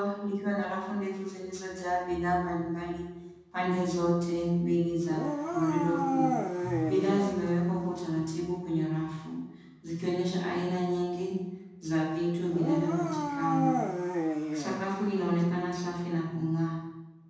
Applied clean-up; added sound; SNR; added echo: none; Dog; 3 dB; reverberation time 1.1 s.